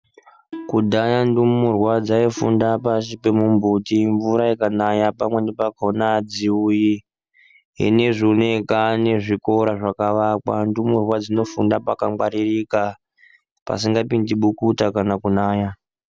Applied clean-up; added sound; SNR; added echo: none; Plucked string instrument; 20 dB; none.